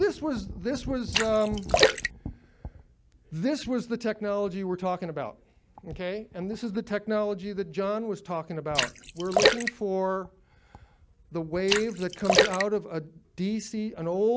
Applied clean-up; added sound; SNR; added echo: none; Splash, splatter; -2 dB; none.